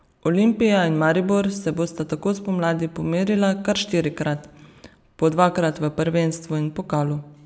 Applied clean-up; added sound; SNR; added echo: none; none; none; none.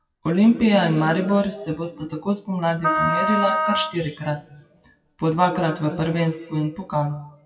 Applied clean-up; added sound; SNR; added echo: classical method WPE with log-MMSE.